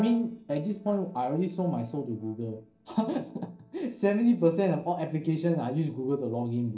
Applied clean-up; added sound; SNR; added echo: neural separator model SepFormer DNS4.